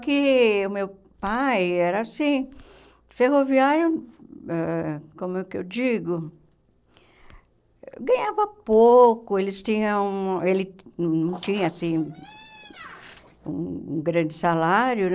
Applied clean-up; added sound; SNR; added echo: neural separator model SepFormer DNS4.